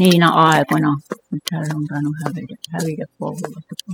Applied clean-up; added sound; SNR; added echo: classical method spectral subtraction.